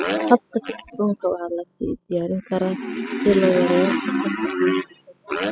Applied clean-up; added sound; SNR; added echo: classical method spectral subtraction.